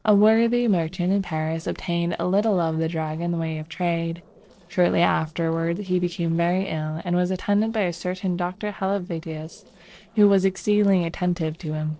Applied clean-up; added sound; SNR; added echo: neural separator model SepFormer DNS4.